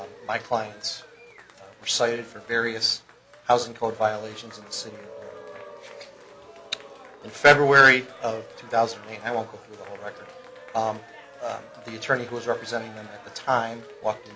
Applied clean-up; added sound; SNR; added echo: none; Cheering; 19 dB; none.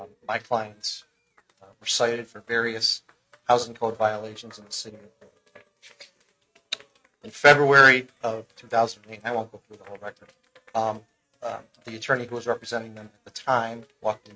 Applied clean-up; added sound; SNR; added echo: neural mask model RNNoise.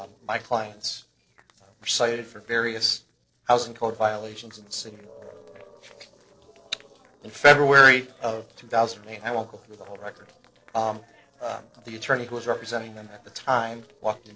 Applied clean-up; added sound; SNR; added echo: neural separator model SepFormer DNS4.